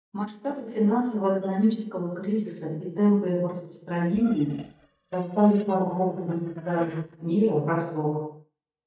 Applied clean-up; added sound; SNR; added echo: neural mask model DeepFilterNet 3.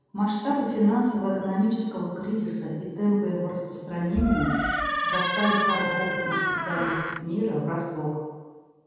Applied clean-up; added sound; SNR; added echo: none; Door; 0 dB; reverberation time 1.2 s.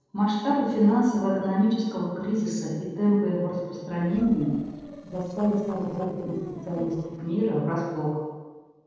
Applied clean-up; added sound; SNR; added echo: neural separator model SepFormer DNS4.